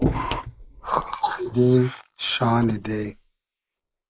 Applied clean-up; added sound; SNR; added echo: neural mask model Resemble Enhance denoiser.